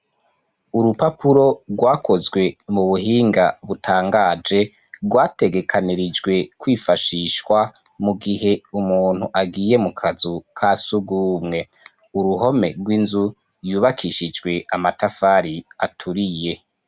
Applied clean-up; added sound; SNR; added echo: none; none; none; none.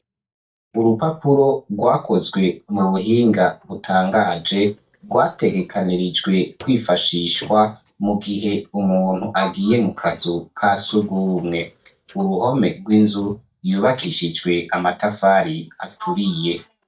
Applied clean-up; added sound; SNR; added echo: neural mask model DeepFilterNet 3.